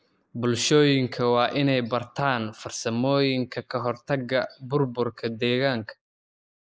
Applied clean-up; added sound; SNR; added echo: neural mask model Resemble Enhance denoiser.